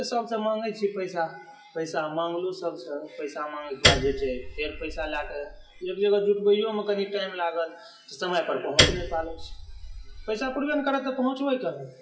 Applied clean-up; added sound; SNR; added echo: classical method WPE with log-MMSE.